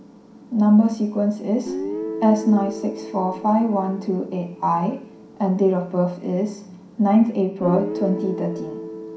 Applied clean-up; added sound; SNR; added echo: none; Guitar; 12 dB; reverberation time 0.5 s.